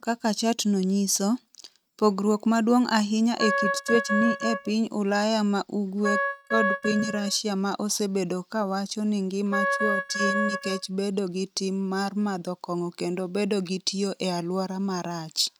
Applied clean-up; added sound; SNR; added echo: neural mask model RNNoise.